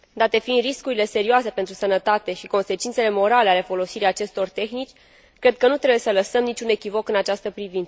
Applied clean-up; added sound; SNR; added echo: none; none; none; none.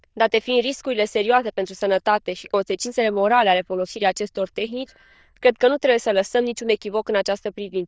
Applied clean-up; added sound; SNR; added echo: neural diffusion model UNIVERSE++.